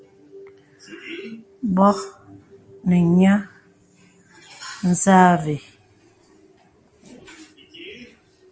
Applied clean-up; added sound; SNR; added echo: none; none; none; none.